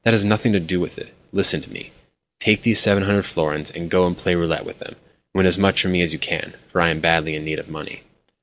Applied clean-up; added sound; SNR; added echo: none; none; none; none.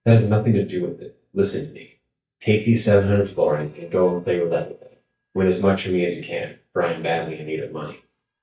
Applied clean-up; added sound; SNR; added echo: neural mask model DeepFilterNet 3.